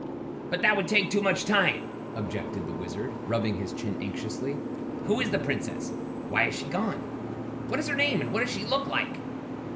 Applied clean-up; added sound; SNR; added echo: none; Boat, Water vehicle; 4 dB; reverberation time 1.5 s.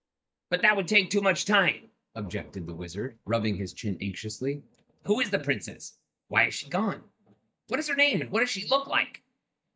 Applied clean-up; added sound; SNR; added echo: neural mask model DeepFilterNet 3.